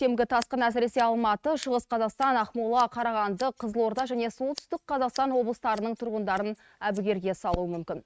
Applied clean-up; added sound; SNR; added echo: neural mask model RNNoise.